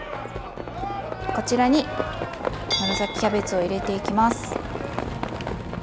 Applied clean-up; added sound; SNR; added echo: none; Livestock, farm animals, working animals; 4 dB; none.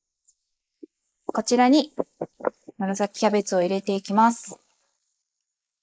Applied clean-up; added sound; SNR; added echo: neural mask model Resemble Enhance denoiser.